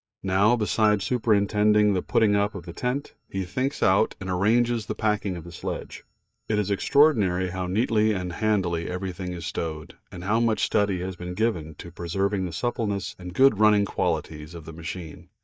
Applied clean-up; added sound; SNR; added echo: neural mask model DeepFilterNet 3.